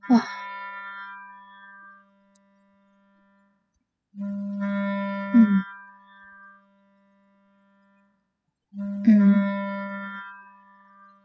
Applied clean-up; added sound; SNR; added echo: classical method spectral subtraction.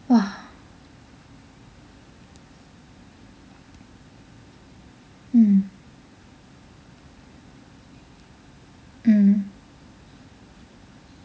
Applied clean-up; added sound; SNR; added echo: none; none; none; none.